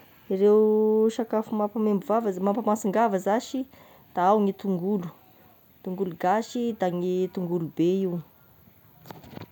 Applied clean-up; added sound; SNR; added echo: none; none; none; none.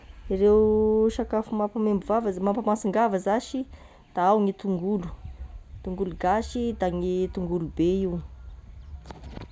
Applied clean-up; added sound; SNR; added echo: none; Bird; 16 dB; none.